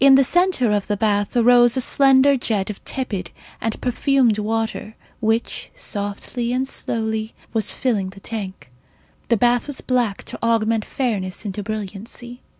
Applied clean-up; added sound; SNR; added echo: none; none; none; none.